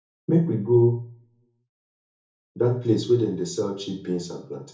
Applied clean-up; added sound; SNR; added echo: none; none; none; reverberation time 0.6 s.